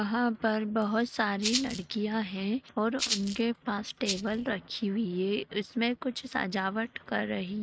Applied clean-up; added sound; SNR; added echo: neural mask model RNNoise.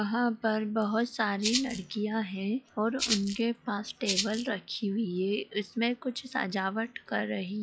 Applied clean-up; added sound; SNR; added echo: classical method log-MMSE.